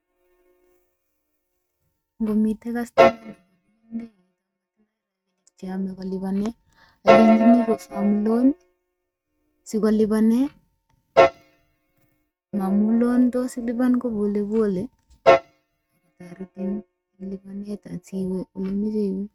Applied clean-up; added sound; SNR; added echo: neural mask model RNNoise.